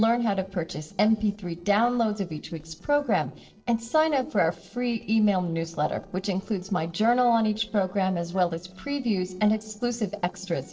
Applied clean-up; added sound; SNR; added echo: neural separator model SepFormer DNS4.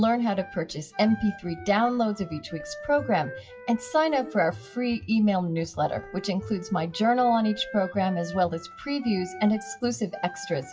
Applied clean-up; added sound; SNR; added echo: classical method WPE with log-MMSE.